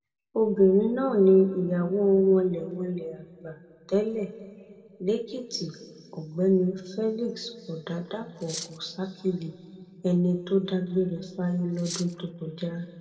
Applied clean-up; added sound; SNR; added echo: none; Cutlery, silverware; 13 dB; reverberation time 2.0 s.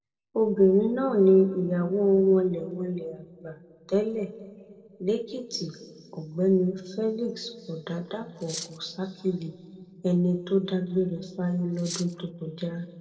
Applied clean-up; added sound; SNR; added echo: neural separator model SepFormer DNS4.